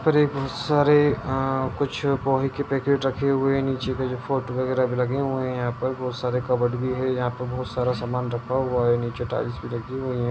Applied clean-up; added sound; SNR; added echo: none; none; none; none.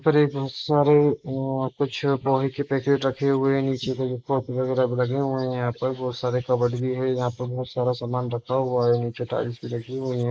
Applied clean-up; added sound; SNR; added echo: neural mask model Resemble Enhance denoiser.